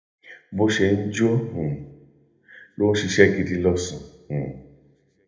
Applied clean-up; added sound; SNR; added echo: none; none; none; reverberation time 0.7 s.